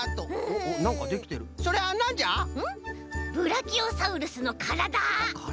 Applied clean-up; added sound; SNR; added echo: none; none; none; none.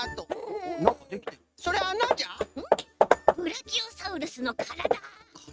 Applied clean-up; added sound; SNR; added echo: neural mask model RNNoise.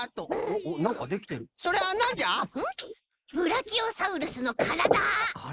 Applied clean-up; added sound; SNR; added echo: neural mask model Resemble Enhance denoiser.